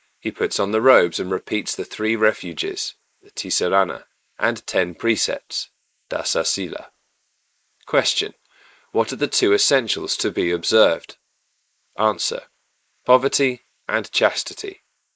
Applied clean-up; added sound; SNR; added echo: neural mask model Resemble Enhance denoiser.